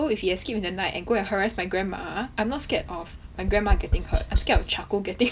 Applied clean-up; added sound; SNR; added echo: none; Tap; 1 dB; none.